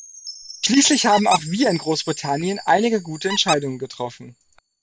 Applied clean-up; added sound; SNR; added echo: none; Squeak + Chime; 12 dB; none.